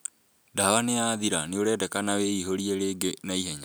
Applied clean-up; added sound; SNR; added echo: none; none; none; none.